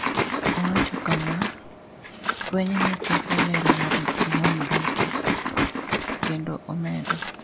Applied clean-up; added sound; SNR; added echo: none; Liquid; -4 dB; none.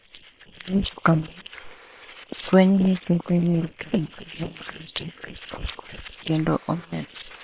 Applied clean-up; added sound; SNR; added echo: neural separator model SepFormer WHAM!.